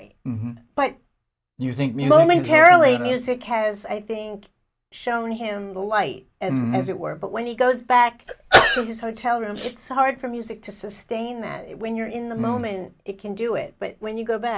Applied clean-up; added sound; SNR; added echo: none; Sneeze / Cough; -1 dB; none.